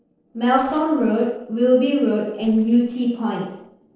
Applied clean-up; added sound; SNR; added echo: neural separator model SepFormer DNS4.